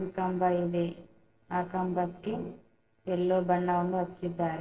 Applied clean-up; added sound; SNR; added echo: neural separator model SepFormer DNS4.